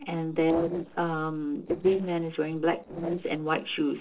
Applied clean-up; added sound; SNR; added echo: neural separator model SepFormer DNS4.